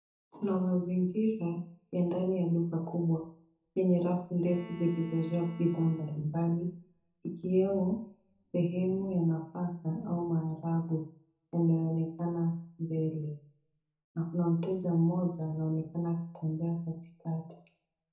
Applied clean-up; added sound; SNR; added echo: none; Bowed string instrument; 19 dB; reverberation time 0.5 s.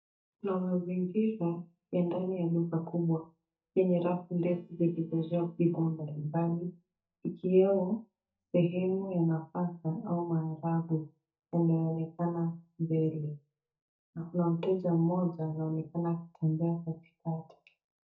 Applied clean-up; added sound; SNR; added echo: neural mask model DeepFilterNet 3.